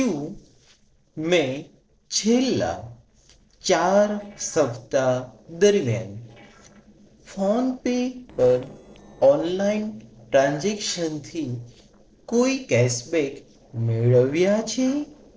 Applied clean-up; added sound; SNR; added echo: neural separator model SepFormer DNS4.